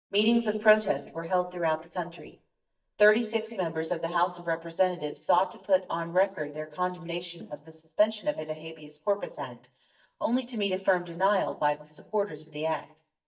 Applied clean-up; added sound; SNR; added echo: neural mask model DeepFilterNet 3.